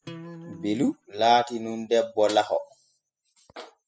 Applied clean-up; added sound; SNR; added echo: classical method spectral subtraction.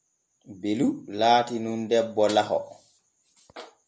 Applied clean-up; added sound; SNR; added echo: none; none; none; none.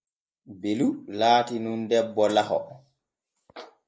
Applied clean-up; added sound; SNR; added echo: neural mask model Resemble Enhance denoiser.